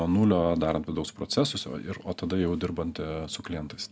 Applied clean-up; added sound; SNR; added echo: none; none; none; none.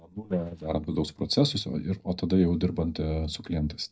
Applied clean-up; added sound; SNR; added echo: neural mask model DeepFilterNet 3.